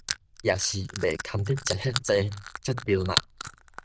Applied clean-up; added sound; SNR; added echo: neural diffusion model UNIVERSE++.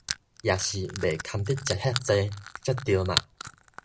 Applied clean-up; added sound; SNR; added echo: none; Crushing; 8 dB; none.